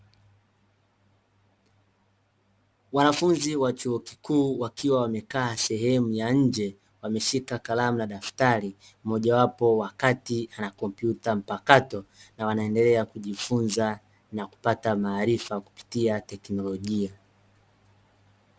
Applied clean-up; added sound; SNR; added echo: none; none; none; none.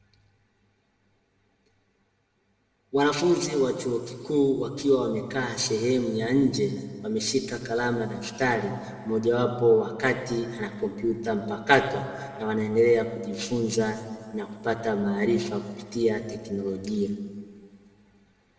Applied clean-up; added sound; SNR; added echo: none; none; none; reverberation time 1.7 s.